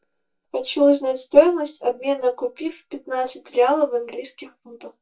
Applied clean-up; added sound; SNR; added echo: neural mask model DeepFilterNet 3.